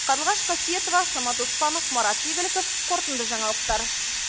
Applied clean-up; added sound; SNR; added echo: none; Hiss; -1 dB; none.